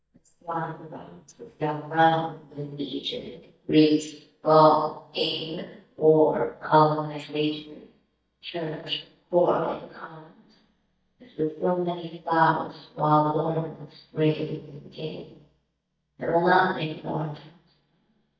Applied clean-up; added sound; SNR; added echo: neural mask model DeepFilterNet 3.